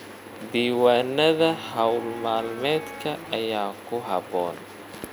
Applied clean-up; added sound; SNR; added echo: none; Guitar; 14 dB; none.